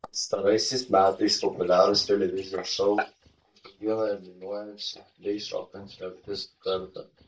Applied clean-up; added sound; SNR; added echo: neural mask model DeepFilterNet 3.